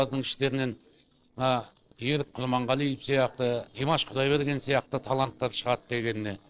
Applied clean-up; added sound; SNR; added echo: neural separator model SepFormer DNS4.